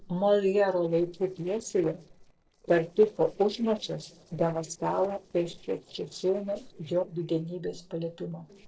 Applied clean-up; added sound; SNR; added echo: neural separator model SepFormer DNS4.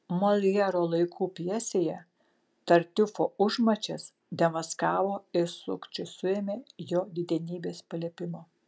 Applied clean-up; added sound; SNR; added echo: none; none; none; none.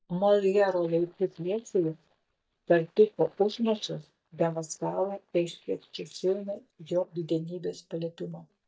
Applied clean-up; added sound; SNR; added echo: neural mask model DeepFilterNet 3.